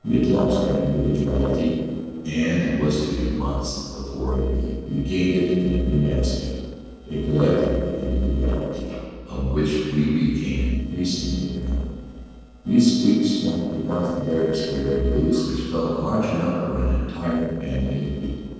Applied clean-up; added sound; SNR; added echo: neural separator model SepFormer DNS4.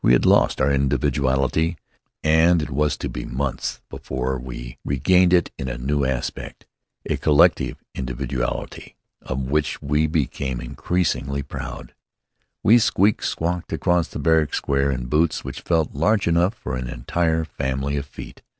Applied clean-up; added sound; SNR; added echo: none; none; none; none.